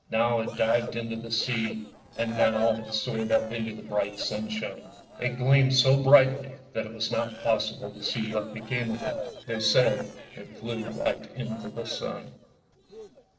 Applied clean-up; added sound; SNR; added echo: neural separator model SepFormer DNS4.